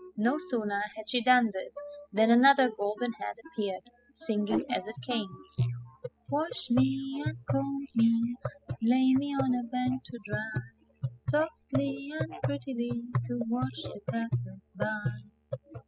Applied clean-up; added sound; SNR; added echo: classical method spectral subtraction.